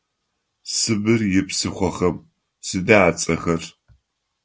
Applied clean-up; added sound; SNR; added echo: none; none; none; none.